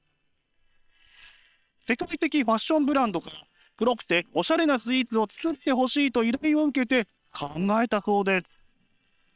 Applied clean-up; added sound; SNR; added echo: neural separator model SepFormer WHAM!.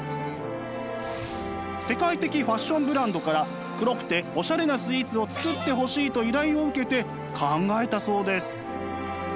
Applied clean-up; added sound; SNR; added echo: none; Bowed string instrument; 17 dB; none.